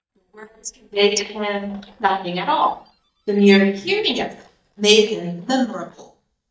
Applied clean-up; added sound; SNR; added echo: neural mask model DeepFilterNet 3.